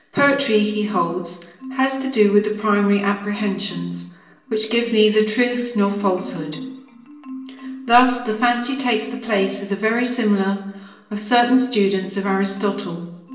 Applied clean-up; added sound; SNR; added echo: none; Marimba, xylophone; 16 dB; reverberation time 0.8 s.